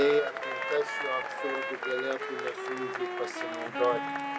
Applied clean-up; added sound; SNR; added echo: none; Wind instrument, woodwind instrument + Applause / Crowd / Cheering; 2 dB; none.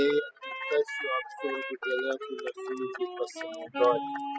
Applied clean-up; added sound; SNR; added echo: classical method spectral subtraction.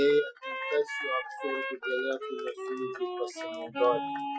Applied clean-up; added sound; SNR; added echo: classical method Wiener filter.